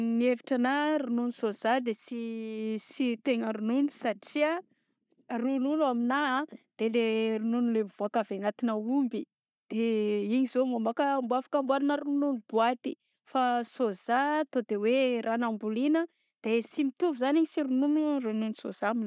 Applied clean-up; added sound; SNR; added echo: none; none; none; none.